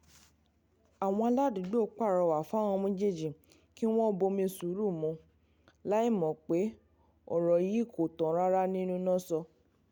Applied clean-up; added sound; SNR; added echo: none; none; none; none.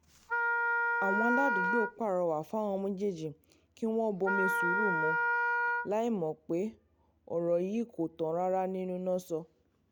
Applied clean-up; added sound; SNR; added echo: none; Wind instrument, woodwind instrument; -3 dB; none.